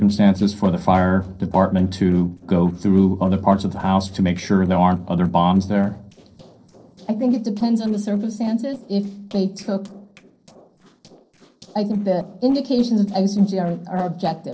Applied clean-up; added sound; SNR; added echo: neural separator model SepFormer DNS4.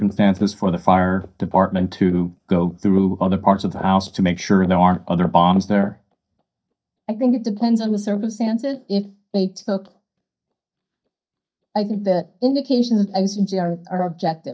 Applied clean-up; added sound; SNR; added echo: neural mask model DeepFilterNet 3.